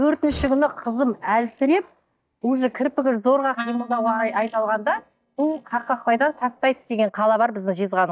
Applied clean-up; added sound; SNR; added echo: neural mask model DeepFilterNet 3.